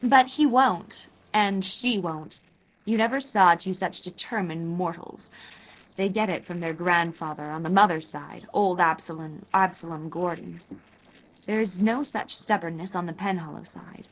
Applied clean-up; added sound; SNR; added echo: neural separator model SepFormer DNS4.